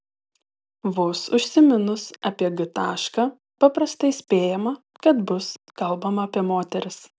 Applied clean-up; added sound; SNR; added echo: none; none; none; none.